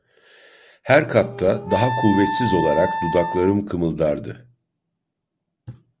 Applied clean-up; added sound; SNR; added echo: none; Wind instrument, woodwind instrument; 5 dB; none.